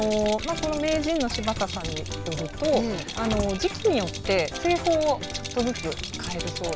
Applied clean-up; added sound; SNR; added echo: none; Rattle + Typing; 9 dB; none.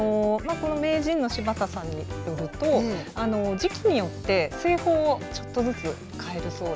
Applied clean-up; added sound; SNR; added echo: none; none; none; none.